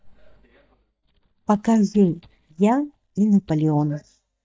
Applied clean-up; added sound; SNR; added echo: neural mask model DeepFilterNet 3.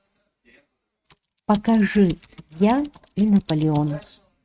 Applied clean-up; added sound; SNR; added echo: neural mask model RNNoise.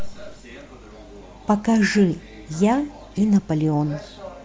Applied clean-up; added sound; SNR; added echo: none; none; none; none.